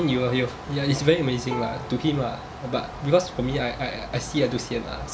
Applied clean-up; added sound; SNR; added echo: none; Train + Bowed string instrument; 16 dB; none.